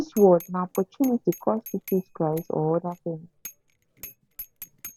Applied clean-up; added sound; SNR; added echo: none; Bicycle bell; 20 dB; none.